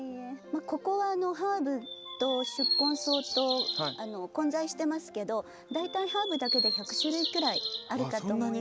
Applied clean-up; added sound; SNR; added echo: none; Bird vocalization, bird call, bird song; 2 dB; none.